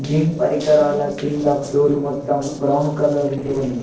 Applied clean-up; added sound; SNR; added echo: neural separator model SepFormer DNS4.